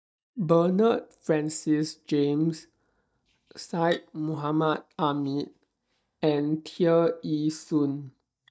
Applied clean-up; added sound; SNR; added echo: neural mask model DeepFilterNet 3.